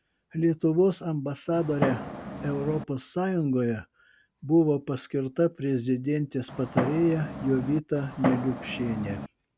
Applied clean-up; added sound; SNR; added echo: none; Fireworks; 6 dB; none.